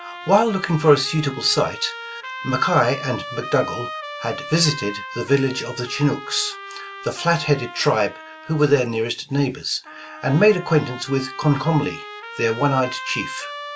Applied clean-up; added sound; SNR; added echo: none; Trumpet; 13 dB; none.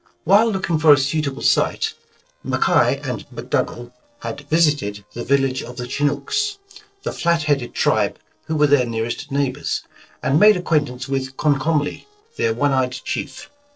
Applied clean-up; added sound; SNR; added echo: neural separator model SepFormer DNS4.